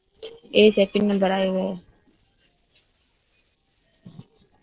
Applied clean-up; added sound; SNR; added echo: neural separator model SepFormer DNS4.